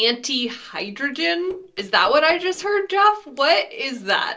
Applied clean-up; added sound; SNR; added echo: neural separator model SepFormer DNS4.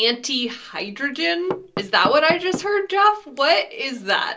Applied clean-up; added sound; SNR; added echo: none; Knock / Wood; 14 dB; reverberation time 0.2 s.